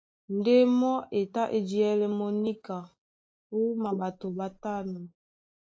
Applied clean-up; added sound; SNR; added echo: neural mask model Resemble Enhance denoiser.